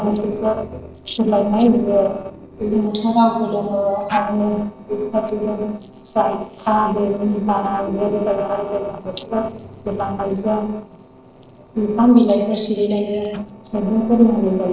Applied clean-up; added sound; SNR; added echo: neural separator model SepFormer DNS4.